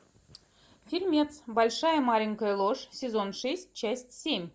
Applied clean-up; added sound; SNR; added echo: none; none; none; none.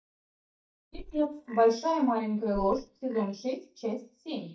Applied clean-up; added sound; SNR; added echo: neural mask model DeepFilterNet 3.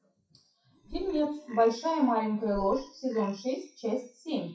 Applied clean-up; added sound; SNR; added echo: classical method WPE with log-MMSE.